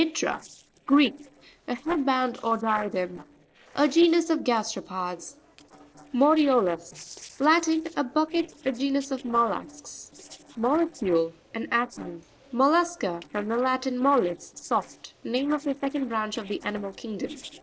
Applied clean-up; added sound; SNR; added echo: neural separator model SepFormer DNS4.